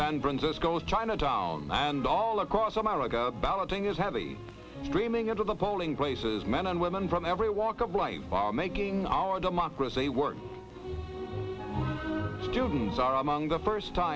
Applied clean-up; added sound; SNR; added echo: none; none; none; none.